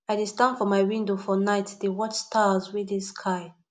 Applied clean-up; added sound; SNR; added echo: none; none; none; none.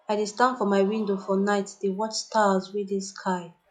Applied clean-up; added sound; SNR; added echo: classical method log-MMSE.